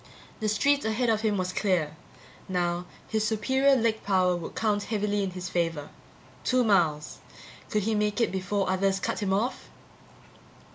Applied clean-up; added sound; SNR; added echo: none; none; none; none.